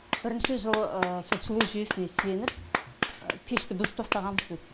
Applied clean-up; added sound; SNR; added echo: none; Clapping; 1 dB; none.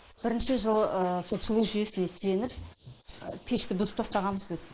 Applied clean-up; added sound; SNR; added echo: neural mask model Resemble Enhance denoiser.